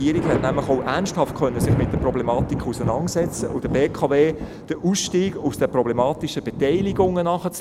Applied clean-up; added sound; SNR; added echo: none; Thunder; 6 dB; none.